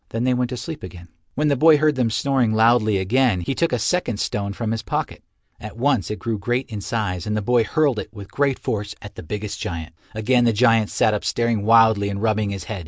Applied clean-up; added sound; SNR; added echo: none; none; none; none.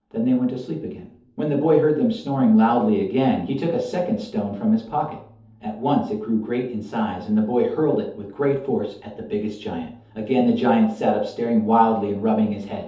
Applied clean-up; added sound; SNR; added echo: none; none; none; reverberation time 0.6 s.